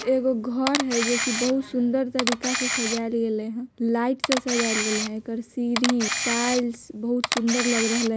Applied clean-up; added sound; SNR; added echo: none; Camera; 4 dB; none.